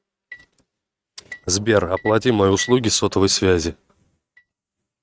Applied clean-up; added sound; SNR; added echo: neural mask model RNNoise.